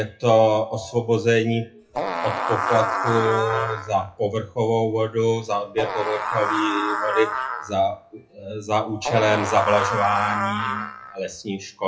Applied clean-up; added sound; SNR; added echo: classical method WPE with log-MMSE.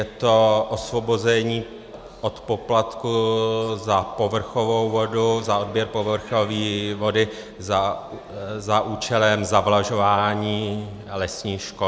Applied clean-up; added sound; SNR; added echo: none; none; none; none.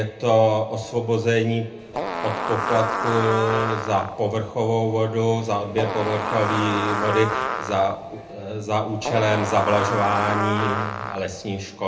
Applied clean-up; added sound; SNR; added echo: none; Fart; 4 dB; reverberation time 0.3 s.